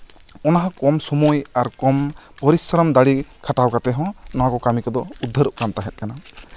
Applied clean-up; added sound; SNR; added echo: none; none; none; none.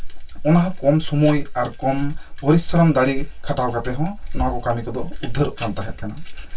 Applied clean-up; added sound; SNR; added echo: none; none; none; reverberation time 0.1 s.